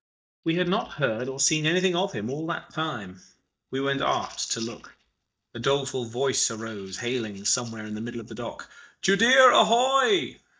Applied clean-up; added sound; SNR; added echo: neural mask model DeepFilterNet 3.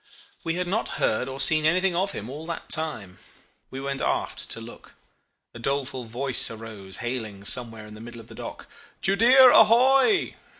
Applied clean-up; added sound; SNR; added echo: none; none; none; none.